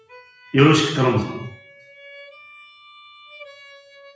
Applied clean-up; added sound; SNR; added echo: classical method WPE with log-MMSE.